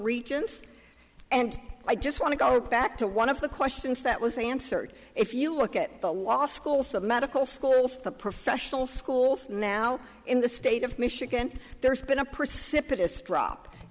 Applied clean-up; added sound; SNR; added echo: none; Bird; 18 dB; none.